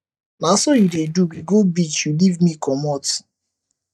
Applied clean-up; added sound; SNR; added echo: neural mask model DeepFilterNet 3.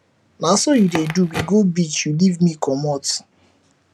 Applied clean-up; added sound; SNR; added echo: none; Crackle; 14 dB; none.